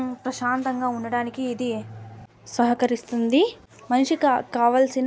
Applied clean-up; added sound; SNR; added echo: none; none; none; none.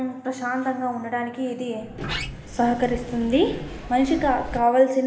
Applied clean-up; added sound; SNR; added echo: none; Sliding door; 10 dB; reverberation time 1.1 s.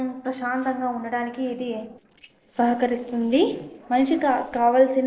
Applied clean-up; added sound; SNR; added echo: neural separator model SepFormer DNS4.